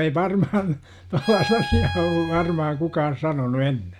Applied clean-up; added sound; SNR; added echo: none; Bowed string instrument; 11 dB; none.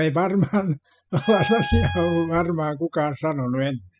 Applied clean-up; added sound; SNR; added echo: classical method spectral subtraction.